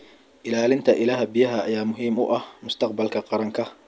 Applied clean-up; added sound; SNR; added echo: none; none; none; none.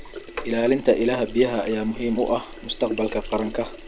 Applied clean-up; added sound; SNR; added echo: none; Sink (filling or washing); 12 dB; none.